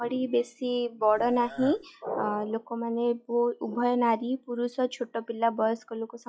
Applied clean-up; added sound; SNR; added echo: classical method log-MMSE.